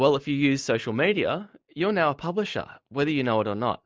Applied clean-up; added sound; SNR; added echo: neural mask model Resemble Enhance denoiser.